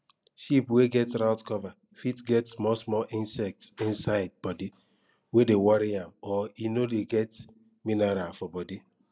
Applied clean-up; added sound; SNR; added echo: none; none; none; none.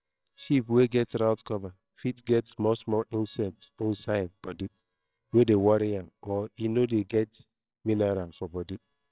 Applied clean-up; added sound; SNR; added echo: neural separator model SepFormer WHAMR!.